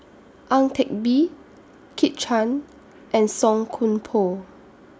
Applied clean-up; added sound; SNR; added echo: none; none; none; none.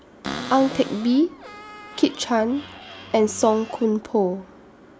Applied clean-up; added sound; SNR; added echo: none; Cupboard open or close; 14 dB; none.